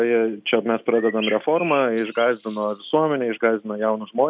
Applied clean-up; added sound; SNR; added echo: none; Bird; 14 dB; none.